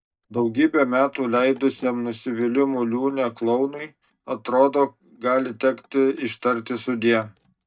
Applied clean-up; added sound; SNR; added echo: neural mask model DeepFilterNet 3.